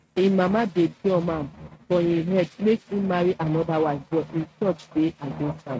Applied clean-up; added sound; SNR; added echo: neural mask model RNNoise.